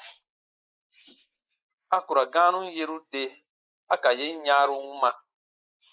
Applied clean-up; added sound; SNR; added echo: neural mask model Resemble Enhance denoiser.